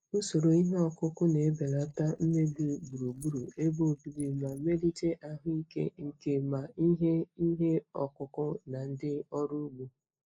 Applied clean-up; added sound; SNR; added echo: neural mask model Resemble Enhance denoiser.